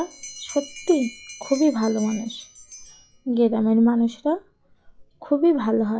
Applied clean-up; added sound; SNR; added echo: classical method log-MMSE.